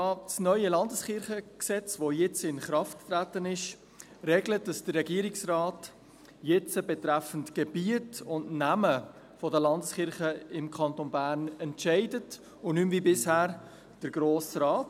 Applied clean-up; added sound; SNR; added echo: none; none; none; none.